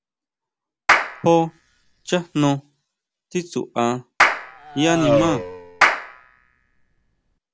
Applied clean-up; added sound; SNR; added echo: none; Clapping + Race car, auto racing; -2 dB; none.